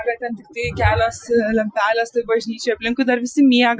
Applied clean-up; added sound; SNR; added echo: classical method Wiener filter.